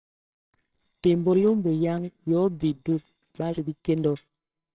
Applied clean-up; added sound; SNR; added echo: neural separator model SepFormer WHAMR!.